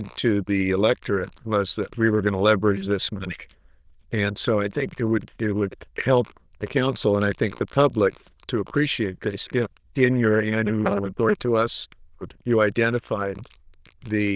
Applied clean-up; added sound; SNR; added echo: neural diffusion model UNIVERSE++.